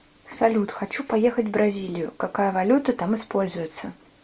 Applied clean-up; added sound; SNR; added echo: none; none; none; none.